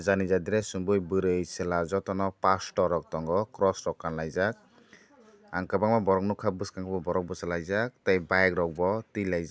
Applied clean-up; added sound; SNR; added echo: none; none; none; none.